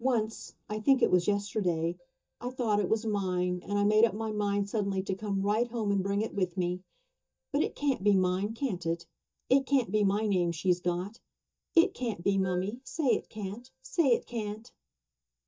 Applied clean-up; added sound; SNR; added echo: neural mask model DeepFilterNet 3.